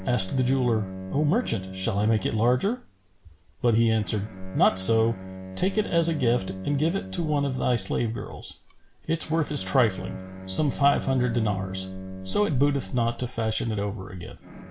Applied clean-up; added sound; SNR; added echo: none; Bowed string instrument; 12 dB; none.